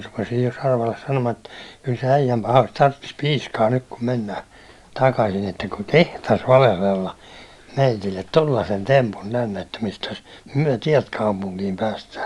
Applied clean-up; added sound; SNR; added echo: none; none; none; none.